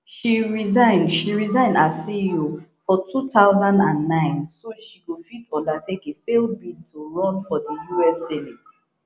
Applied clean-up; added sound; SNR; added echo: none; none; none; none.